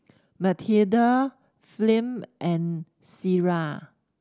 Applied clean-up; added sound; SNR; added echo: none; none; none; none.